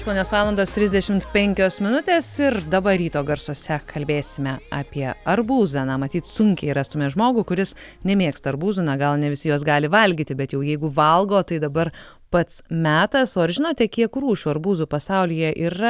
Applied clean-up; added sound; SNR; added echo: none; none; none; none.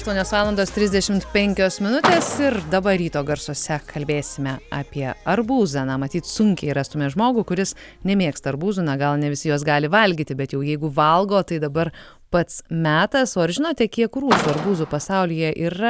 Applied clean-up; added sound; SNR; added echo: none; Car; 5 dB; none.